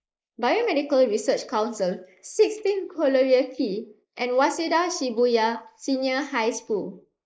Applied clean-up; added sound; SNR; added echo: neural mask model Resemble Enhance denoiser.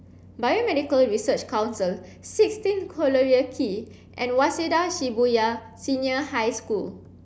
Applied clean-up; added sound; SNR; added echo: none; none; none; none.